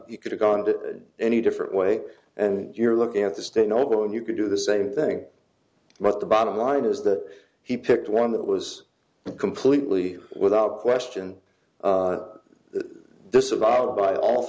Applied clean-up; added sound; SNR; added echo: none; none; none; none.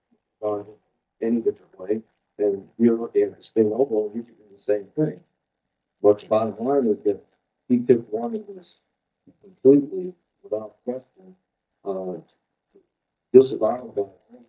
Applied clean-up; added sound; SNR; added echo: neural mask model DeepFilterNet 3.